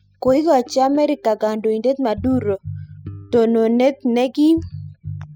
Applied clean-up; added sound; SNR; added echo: classical method spectral subtraction.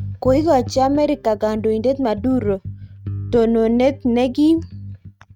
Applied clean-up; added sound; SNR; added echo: neural mask model RNNoise.